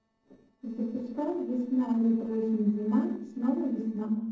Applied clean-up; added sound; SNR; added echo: neural separator model SepFormer DNS4.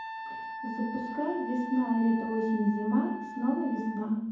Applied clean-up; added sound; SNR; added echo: none; Wind instrument, woodwind instrument; 10 dB; reverberation time 1.2 s.